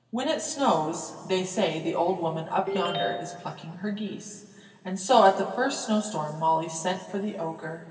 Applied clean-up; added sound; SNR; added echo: none; Ringtone; 6 dB; reverberation time 2.3 s.